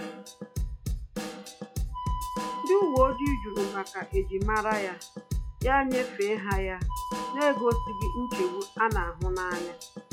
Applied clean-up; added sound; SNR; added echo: classical method log-MMSE.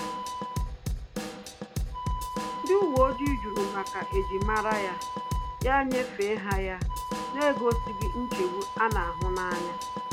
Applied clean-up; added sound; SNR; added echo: none; Wind instrument, woodwind instrument + Drum / Drum kit; 2 dB; none.